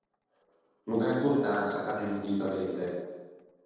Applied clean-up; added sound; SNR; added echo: neural separator model SepFormer DNS4.